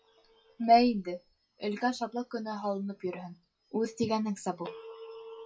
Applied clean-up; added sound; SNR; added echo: classical method WPE with log-MMSE.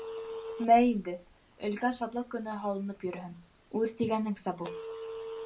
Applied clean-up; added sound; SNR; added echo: none; Telephone; 13 dB; reverberation time 0.2 s.